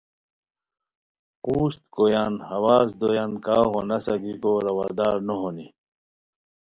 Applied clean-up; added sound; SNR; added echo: none; none; none; none.